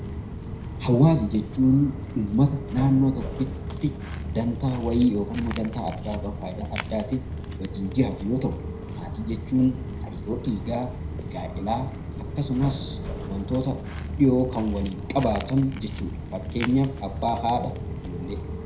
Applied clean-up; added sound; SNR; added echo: none; Walk, footsteps; 7 dB; reverberation time 0.5 s.